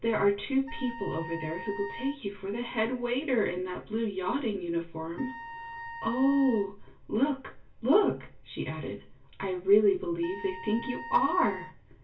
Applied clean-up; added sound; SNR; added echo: none; Wind instrument, woodwind instrument; 13 dB; reverberation time 0.2 s.